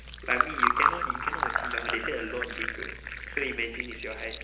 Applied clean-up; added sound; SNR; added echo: none; Fill (with liquid); -4 dB; reverberation time 1.0 s.